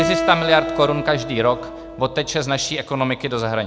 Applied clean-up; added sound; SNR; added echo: none; Acoustic guitar; 7 dB; none.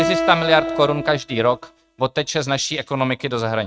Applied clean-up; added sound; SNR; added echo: neural mask model RNNoise.